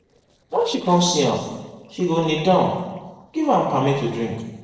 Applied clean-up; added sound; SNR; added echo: neural separator model SepFormer DNS4.